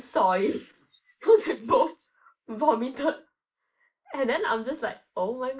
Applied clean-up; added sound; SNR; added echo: neural mask model Resemble Enhance denoiser.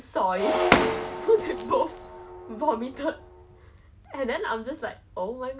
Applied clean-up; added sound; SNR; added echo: none; Shatter; -1 dB; none.